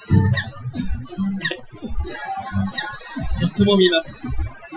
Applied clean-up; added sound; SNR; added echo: classical method Wiener filter.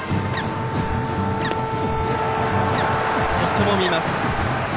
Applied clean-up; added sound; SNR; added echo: none; Guitar + Wind instrument, woodwind instrument; 2 dB; none.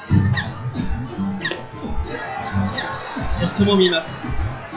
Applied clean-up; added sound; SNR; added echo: classical method log-MMSE.